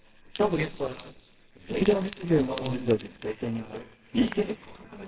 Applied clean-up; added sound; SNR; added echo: neural separator model SepFormer WHAMR!.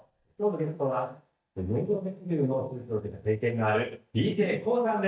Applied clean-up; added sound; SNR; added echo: neural mask model DeepFilterNet 3.